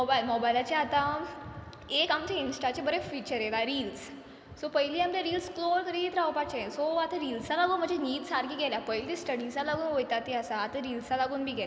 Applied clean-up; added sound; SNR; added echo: none; none; none; none.